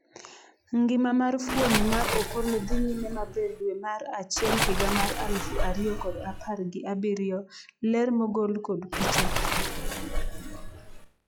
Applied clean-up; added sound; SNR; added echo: classical method log-MMSE.